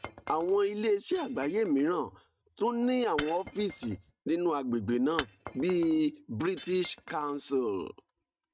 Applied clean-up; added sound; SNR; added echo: neural mask model RNNoise.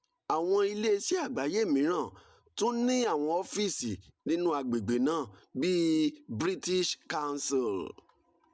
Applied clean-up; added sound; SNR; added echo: none; none; none; none.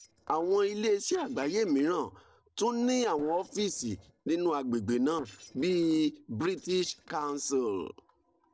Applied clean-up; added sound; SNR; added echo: neural separator model SepFormer DNS4.